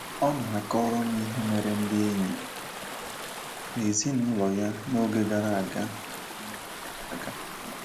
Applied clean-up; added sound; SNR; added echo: none; Stream / Ocean; 9 dB; none.